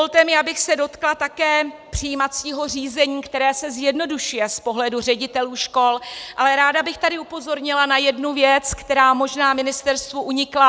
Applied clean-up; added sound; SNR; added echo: none; none; none; none.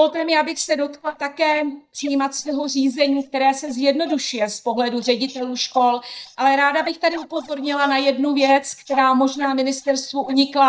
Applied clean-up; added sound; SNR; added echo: neural mask model DeepFilterNet 3.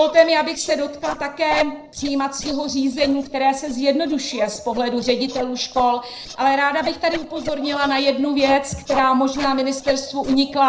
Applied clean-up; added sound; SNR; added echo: neural separator model SepFormer DNS4.